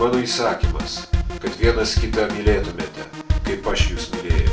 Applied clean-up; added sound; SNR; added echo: none; Drum kit; -1 dB; reverberation time 0.3 s.